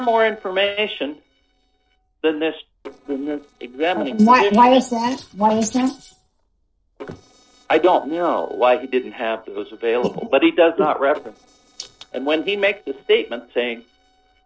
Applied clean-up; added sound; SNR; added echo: neural separator model SepFormer DNS4.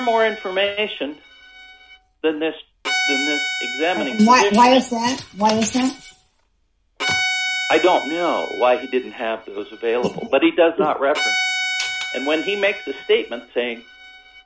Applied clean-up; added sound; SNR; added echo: none; Bowed string instrument; 8 dB; none.